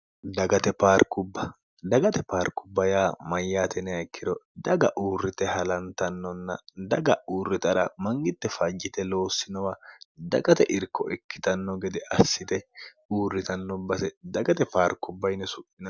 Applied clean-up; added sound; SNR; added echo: none; none; none; none.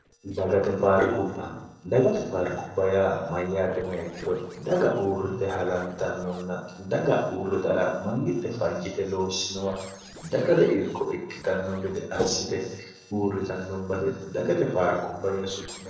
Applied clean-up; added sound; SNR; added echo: neural separator model SepFormer DNS4.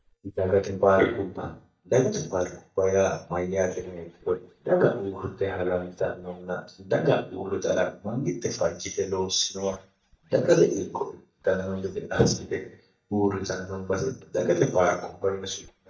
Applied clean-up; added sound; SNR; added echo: neural mask model DeepFilterNet 3.